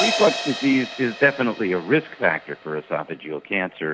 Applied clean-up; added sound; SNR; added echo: none; Crash cymbal; 9 dB; none.